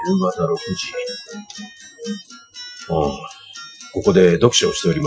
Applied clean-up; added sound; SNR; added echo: classical method Wiener filter.